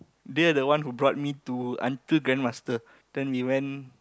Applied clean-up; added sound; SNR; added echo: none; none; none; none.